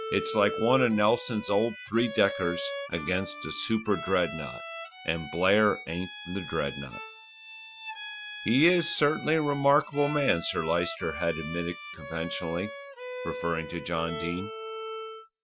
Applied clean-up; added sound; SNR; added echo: classical method Wiener filter.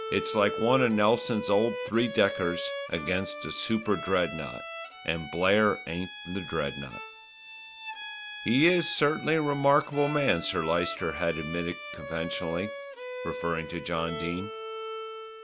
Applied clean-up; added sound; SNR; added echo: none; Bowed string instrument; 9 dB; none.